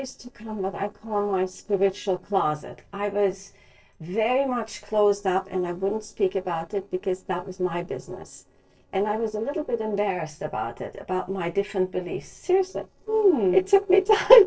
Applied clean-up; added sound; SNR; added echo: neural separator model SepFormer DNS4.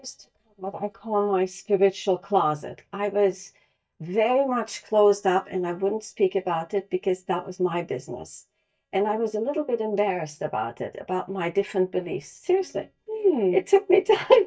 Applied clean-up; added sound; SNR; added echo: neural mask model DeepFilterNet 3.